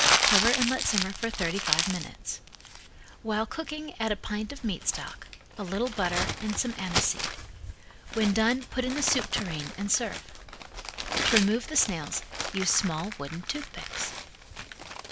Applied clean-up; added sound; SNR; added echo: none; Crumpling, crinkling; 2 dB; none.